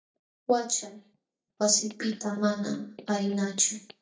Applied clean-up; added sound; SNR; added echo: neural mask model DeepFilterNet 3.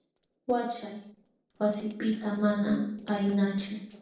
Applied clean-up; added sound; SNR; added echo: neural separator model SepFormer DNS4.